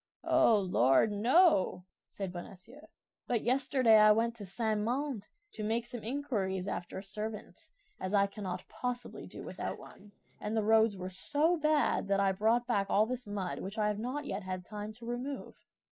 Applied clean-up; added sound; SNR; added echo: neural mask model Resemble Enhance denoiser.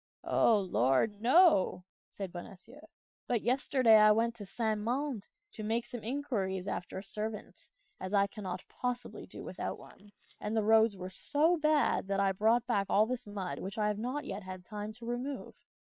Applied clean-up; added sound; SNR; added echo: neural separator model SepFormer WHAM!.